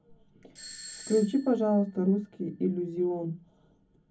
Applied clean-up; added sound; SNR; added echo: none; Doorbell; 18 dB; reverberation time 0.3 s.